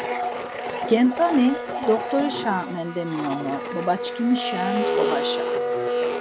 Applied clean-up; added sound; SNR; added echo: none; Domestic sounds, home sounds; 2 dB; none.